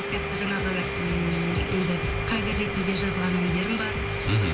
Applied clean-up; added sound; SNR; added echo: none; Domestic sounds, home sounds; 4 dB; reverberation time 3.0 s.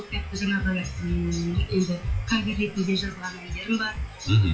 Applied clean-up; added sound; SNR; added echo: classical method WPE with log-MMSE.